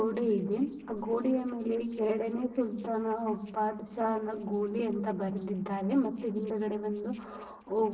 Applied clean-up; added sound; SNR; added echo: neural separator model SepFormer DNS4.